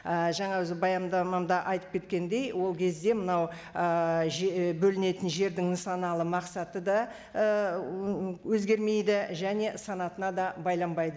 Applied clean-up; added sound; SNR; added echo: none; none; none; none.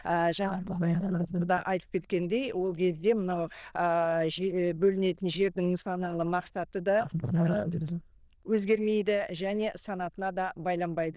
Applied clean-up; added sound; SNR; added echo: neural diffusion model UNIVERSE++.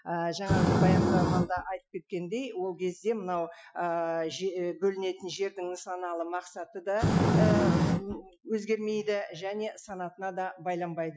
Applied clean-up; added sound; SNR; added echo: classical method Wiener filter.